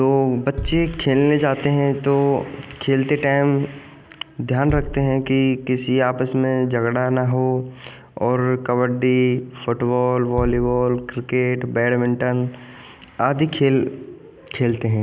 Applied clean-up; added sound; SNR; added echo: none; Bass drum; 16 dB; none.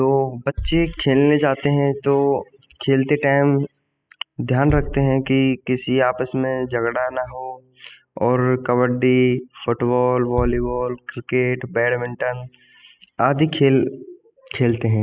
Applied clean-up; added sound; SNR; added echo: classical method spectral subtraction.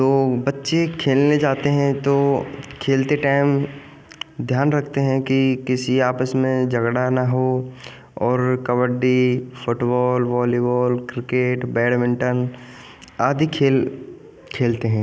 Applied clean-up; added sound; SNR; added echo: none; none; none; none.